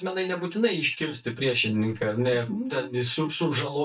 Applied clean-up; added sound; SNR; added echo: neural mask model DeepFilterNet 3.